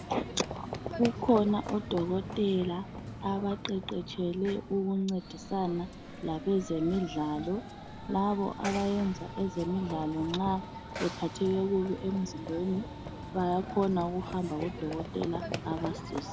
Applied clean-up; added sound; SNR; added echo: none; Run / Train; 9 dB; none.